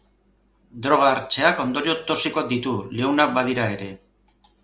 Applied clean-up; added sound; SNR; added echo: none; none; none; none.